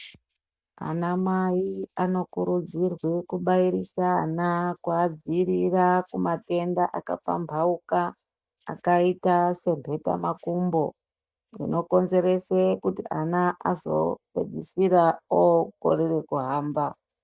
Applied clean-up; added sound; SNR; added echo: neural mask model DeepFilterNet 3.